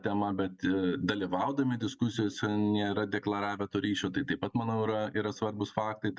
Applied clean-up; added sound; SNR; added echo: none; none; none; none.